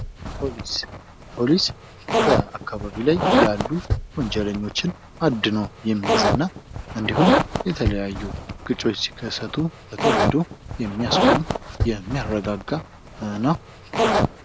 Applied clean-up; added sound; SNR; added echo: none; Zipper (clothing); -1 dB; none.